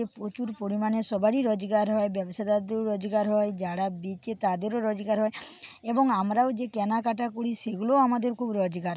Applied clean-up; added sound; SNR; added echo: none; none; none; none.